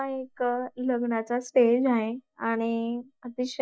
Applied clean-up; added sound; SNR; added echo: neural mask model DeepFilterNet 3.